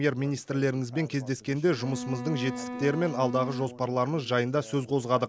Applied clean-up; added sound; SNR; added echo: none; Bowed string instrument; 10 dB; none.